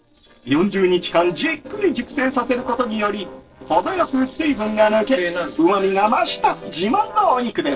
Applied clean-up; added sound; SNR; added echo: neural separator model SepFormer DNS4.